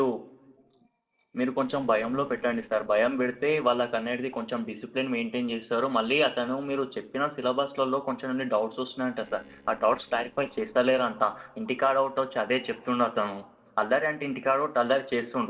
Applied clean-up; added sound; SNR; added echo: neural separator model SepFormer DNS4.